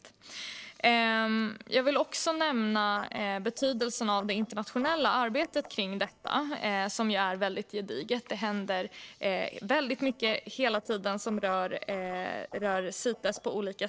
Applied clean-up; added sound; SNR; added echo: neural separator model SepFormer DNS4.